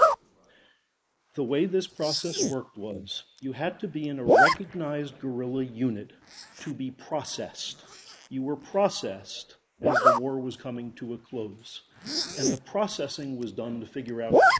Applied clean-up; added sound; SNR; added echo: neural mask model Resemble Enhance denoiser.